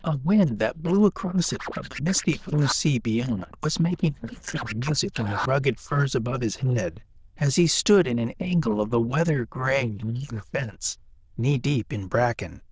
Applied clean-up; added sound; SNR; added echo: neural diffusion model UNIVERSE++.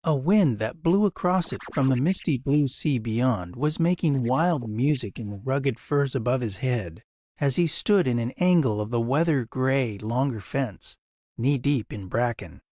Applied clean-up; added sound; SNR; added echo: neural mask model DeepFilterNet 3.